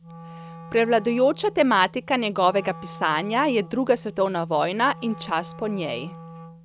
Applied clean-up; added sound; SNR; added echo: none; Wind instrument, woodwind instrument; 17 dB; none.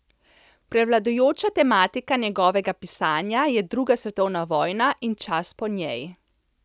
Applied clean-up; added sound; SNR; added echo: none; none; none; none.